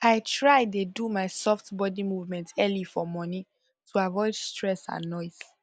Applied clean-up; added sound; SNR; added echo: none; none; none; none.